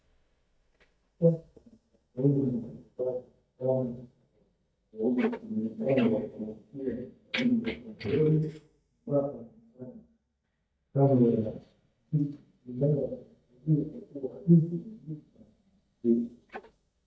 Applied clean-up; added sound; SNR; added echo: neural mask model DeepFilterNet 3.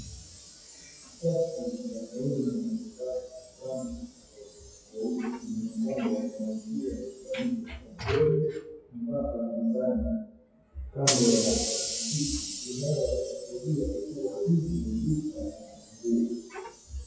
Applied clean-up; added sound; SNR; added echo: classical method WPE with log-MMSE.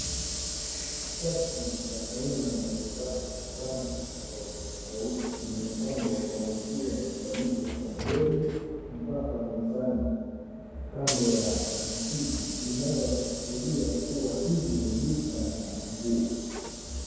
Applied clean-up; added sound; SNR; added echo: none; Sliding door / Hiss; 6 dB; reverberation time 2.0 s.